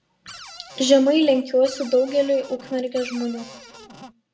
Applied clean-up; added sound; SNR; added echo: none; Cupboard open or close; 20 dB; reverberation time 0.6 s.